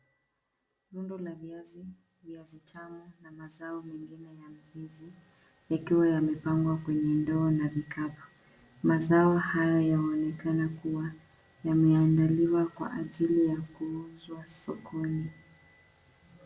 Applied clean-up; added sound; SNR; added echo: none; none; none; none.